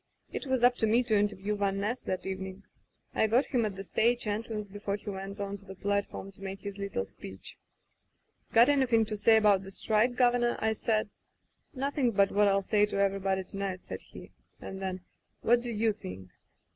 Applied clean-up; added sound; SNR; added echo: none; none; none; none.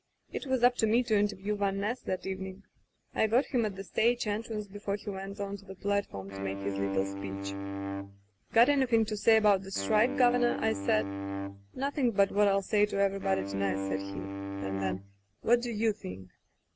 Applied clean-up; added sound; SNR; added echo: none; Wind instrument, woodwind instrument; 6 dB; none.